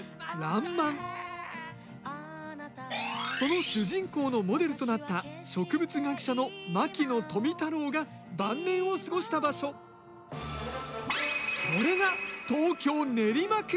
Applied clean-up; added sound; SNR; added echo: none; none; none; none.